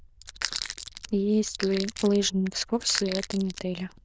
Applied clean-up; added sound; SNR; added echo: neural diffusion model UNIVERSE++.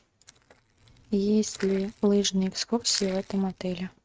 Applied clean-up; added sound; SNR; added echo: neural mask model RNNoise.